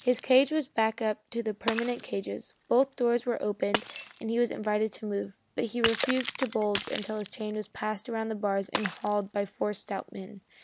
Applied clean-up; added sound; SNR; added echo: none; Shatter; 10 dB; none.